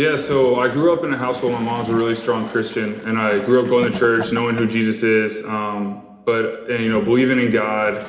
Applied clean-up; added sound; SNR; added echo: none; Toilet flush / Gurgling; 18 dB; reverberation time 0.8 s.